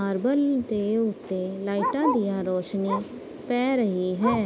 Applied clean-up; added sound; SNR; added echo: none; Bark; 9 dB; none.